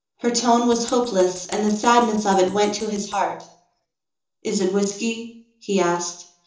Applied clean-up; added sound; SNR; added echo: neural separator model SepFormer DNS4.